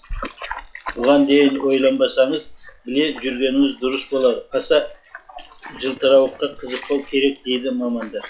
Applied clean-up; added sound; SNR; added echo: classical method log-MMSE.